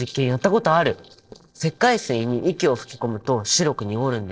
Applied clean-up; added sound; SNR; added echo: neural separator model SepFormer DNS4.